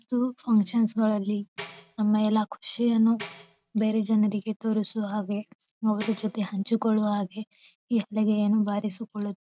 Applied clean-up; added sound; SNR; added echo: none; Tambourine; 9 dB; none.